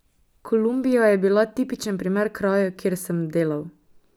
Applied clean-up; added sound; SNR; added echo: none; none; none; none.